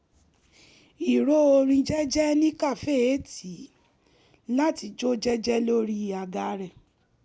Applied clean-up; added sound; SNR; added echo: none; none; none; none.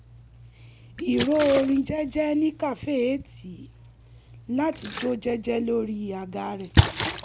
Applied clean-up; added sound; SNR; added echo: none; Splash, splatter; 4 dB; none.